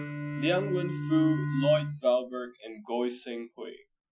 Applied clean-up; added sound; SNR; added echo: classical method Wiener filter.